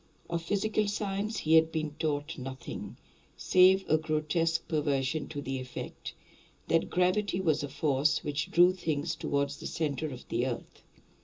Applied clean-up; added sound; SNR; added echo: none; none; none; reverberation time 0.2 s.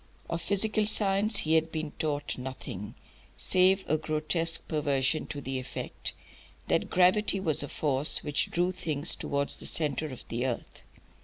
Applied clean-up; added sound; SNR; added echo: none; none; none; none.